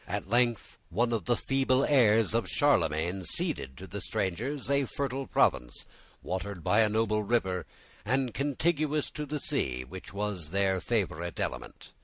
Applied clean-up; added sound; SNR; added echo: none; none; none; none.